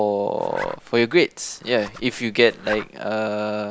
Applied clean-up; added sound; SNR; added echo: none; Zipper (clothing); 16 dB; none.